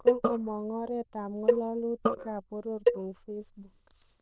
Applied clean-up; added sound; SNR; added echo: neural diffusion model UNIVERSE++.